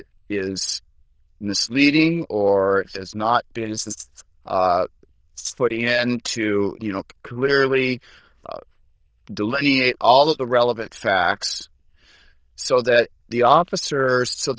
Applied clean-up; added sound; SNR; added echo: neural diffusion model UNIVERSE++.